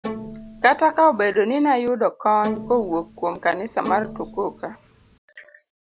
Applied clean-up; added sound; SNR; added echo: none; Bowed string instrument; 14 dB; none.